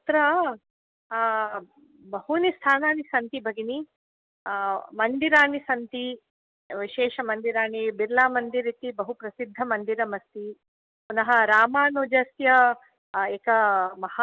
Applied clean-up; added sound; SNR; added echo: none; none; none; none.